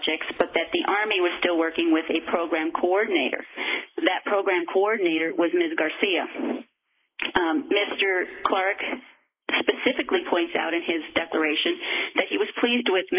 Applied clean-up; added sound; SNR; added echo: neural mask model Resemble Enhance denoiser.